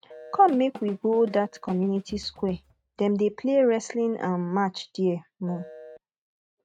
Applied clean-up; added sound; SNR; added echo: neural mask model RNNoise.